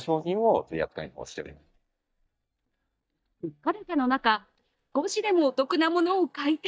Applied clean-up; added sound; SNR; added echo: neural mask model DeepFilterNet 3.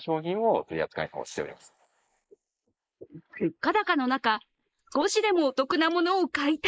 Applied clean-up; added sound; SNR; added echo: neural mask model Resemble Enhance denoiser.